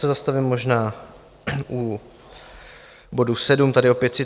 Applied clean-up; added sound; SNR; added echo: none; none; none; none.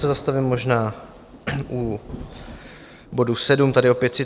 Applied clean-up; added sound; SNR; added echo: none; Thunder; 18 dB; none.